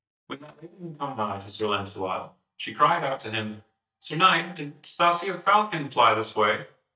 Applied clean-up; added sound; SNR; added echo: neural mask model DeepFilterNet 3.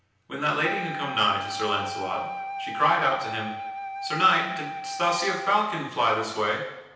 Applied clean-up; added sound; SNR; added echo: none; Wind instrument, woodwind instrument; 9 dB; reverberation time 0.9 s.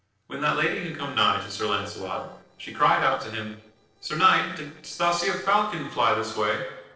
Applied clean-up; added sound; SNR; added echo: neural separator model SepFormer DNS4.